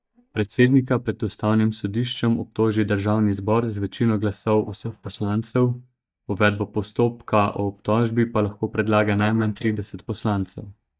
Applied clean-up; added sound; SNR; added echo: neural mask model DeepFilterNet 3.